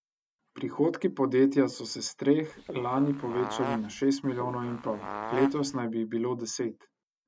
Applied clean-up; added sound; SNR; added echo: none; Fart; 9 dB; none.